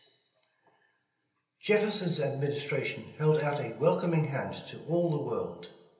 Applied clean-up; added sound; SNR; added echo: none; none; none; reverberation time 1.0 s.